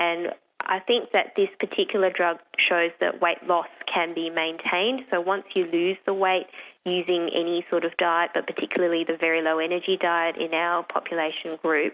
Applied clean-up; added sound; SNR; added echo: none; none; none; none.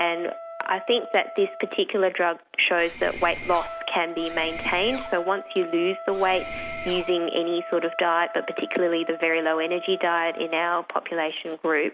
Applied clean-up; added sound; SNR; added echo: none; Trumpet + Mechanisms; 12 dB; none.